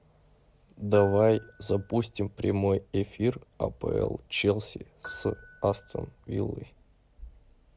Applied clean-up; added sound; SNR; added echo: none; Piano; 19 dB; none.